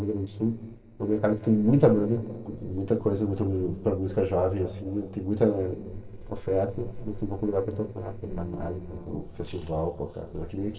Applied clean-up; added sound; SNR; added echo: neural separator model SepFormer DNS4.